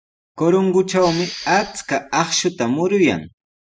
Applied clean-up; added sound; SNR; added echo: none; Respiratory sounds; 14 dB; none.